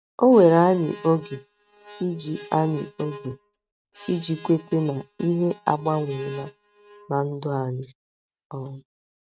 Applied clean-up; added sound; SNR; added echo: neural mask model RNNoise.